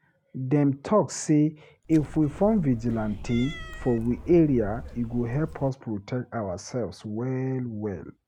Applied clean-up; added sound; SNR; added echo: none; Cat; 13 dB; none.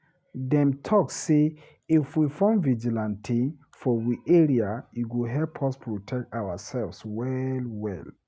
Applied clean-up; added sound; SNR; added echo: none; none; none; none.